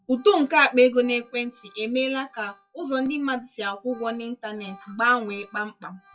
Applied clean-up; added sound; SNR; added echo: classical method WPE with log-MMSE.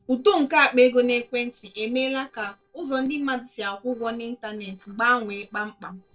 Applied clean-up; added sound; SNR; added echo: neural separator model SepFormer DNS4.